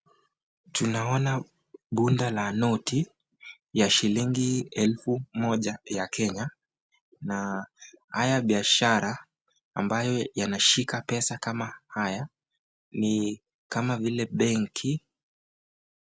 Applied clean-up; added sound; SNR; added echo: none; none; none; none.